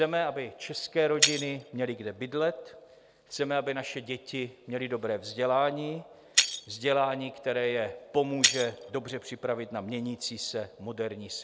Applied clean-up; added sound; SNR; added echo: none; Shatter; 2 dB; none.